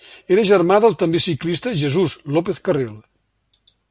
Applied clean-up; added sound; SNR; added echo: none; none; none; none.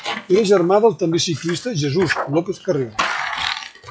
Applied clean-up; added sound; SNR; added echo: classical method log-MMSE.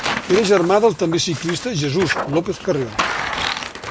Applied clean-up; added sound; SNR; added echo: none; Tearing; 6 dB; none.